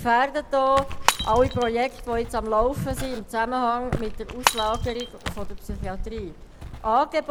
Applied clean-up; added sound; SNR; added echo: none; Walk, footsteps + Shatter / Crushing; 6 dB; none.